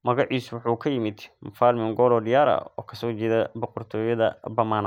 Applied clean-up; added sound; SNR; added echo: none; none; none; none.